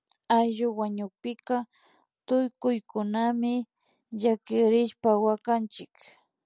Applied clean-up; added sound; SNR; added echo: none; none; none; none.